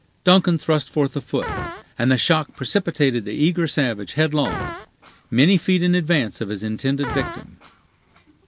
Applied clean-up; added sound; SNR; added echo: none; Fart; 14 dB; none.